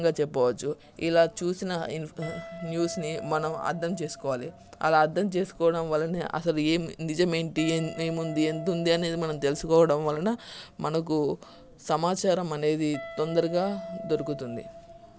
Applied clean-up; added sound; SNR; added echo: none; Guitar; 16 dB; none.